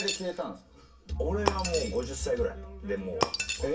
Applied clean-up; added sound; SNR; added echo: none; Shatter; 4 dB; reverberation time 0.2 s.